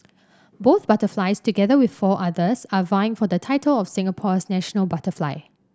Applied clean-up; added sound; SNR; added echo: none; none; none; none.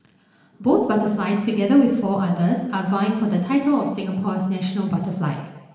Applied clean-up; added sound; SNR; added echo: none; none; none; reverberation time 1.1 s.